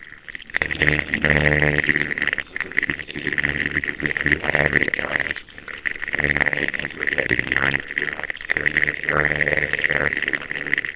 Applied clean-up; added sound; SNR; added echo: neural separator model SepFormer WHAMR!.